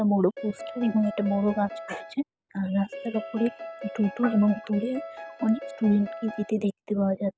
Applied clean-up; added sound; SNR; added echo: none; Piano; 13 dB; none.